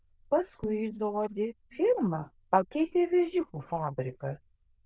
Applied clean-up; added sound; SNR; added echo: neural diffusion model UNIVERSE++.